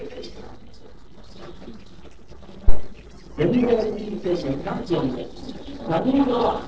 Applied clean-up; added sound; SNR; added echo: neural separator model SepFormer DNS4.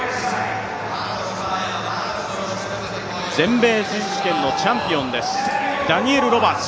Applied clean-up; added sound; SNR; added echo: none; none; none; none.